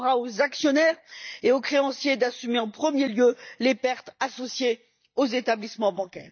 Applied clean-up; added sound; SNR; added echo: neural mask model DeepFilterNet 3.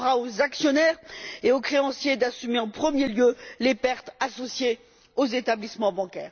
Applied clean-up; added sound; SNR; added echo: none; none; none; none.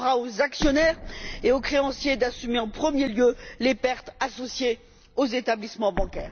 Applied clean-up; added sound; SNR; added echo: none; Explosion; 12 dB; none.